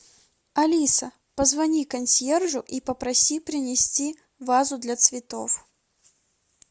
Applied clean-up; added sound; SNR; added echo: none; none; none; none.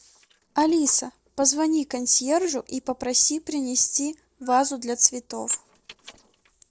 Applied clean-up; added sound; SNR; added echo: neural separator model SepFormer DNS4.